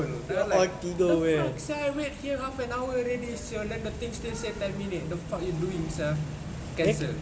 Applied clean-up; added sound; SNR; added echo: none; none; none; none.